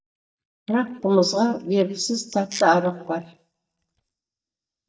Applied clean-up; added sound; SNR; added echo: neural mask model DeepFilterNet 3.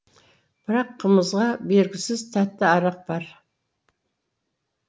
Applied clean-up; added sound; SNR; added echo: none; none; none; none.